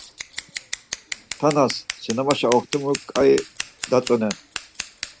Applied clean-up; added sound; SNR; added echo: none; Scissors; 11 dB; none.